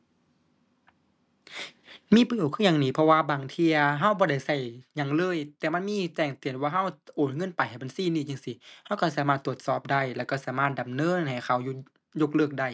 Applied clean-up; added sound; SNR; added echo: none; none; none; none.